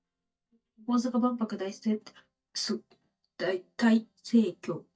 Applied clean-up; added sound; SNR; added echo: neural mask model DeepFilterNet 3.